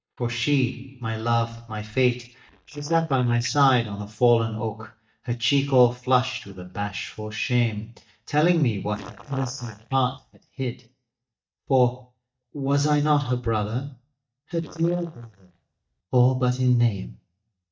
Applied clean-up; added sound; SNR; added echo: neural mask model DeepFilterNet 3.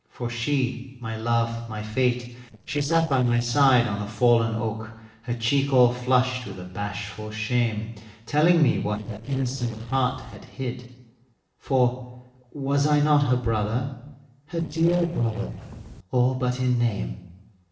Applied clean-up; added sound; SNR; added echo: neural separator model SepFormer DNS4.